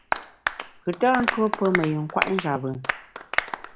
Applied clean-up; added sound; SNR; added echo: none; Applause; 4 dB; none.